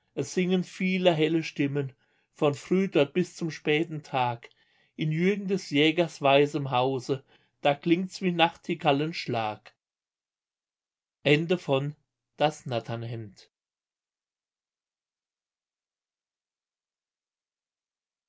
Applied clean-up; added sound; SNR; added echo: none; none; none; none.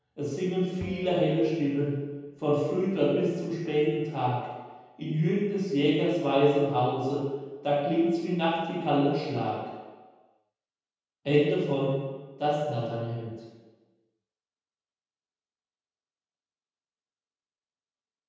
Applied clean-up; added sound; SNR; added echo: none; Bowed string instrument; 17 dB; reverberation time 1.2 s.